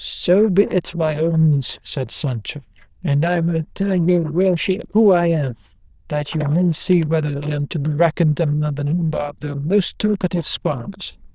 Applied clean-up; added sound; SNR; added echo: neural diffusion model UNIVERSE++.